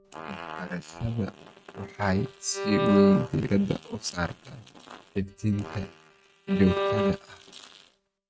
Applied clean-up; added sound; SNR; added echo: neural mask model RNNoise.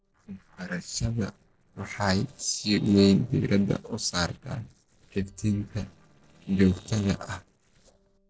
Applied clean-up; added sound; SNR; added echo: neural separator model SepFormer DNS4.